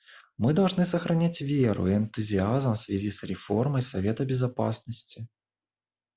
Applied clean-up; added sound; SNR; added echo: none; none; none; none.